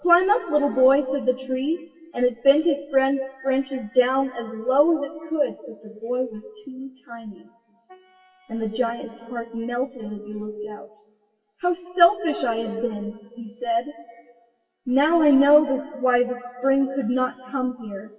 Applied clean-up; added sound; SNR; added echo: classical method WPE with log-MMSE.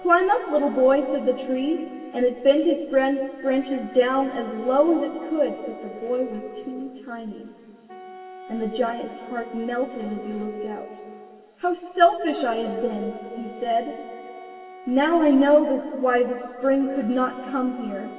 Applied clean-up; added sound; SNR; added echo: none; Wind instrument, woodwind instrument; 19 dB; reverberation time 2.4 s.